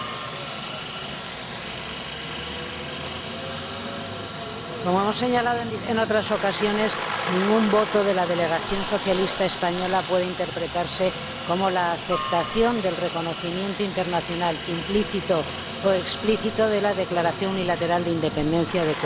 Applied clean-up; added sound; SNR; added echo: none; Aircraft; 6 dB; none.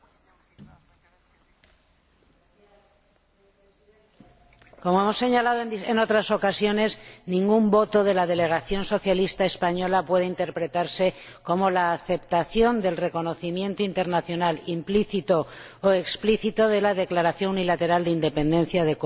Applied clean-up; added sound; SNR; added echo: none; none; none; none.